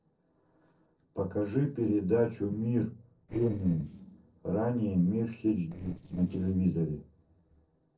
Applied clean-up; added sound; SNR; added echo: neural separator model SepFormer DNS4.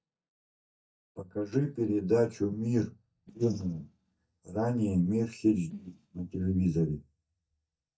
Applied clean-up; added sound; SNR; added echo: neural mask model DeepFilterNet 3.